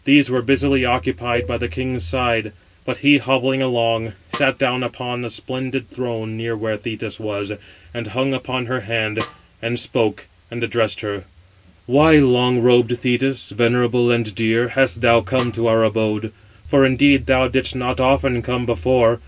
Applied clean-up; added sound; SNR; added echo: none; Cowbell + Snare drum; 17 dB; none.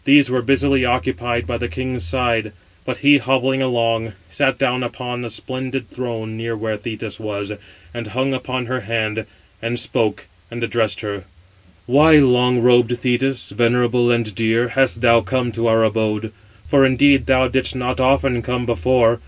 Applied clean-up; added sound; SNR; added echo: none; none; none; none.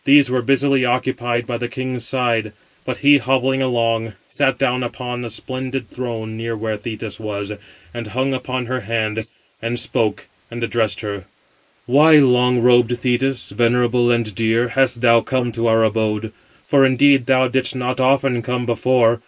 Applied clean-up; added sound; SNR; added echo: neural mask model Resemble Enhance denoiser.